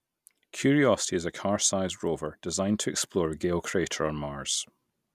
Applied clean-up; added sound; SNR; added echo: none; none; none; none.